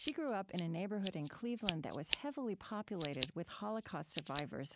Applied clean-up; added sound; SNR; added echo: neural mask model Resemble Enhance denoiser.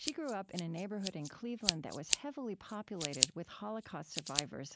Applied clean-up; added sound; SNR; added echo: none; Scissors; -2 dB; none.